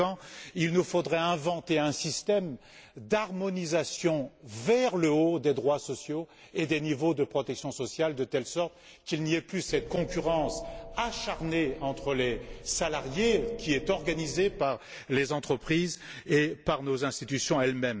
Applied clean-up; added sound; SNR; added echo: none; none; none; none.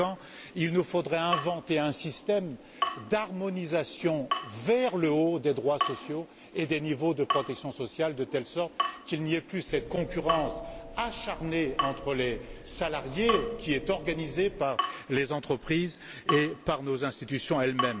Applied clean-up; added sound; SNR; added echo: none; Drip / Water tap, faucet; 7 dB; none.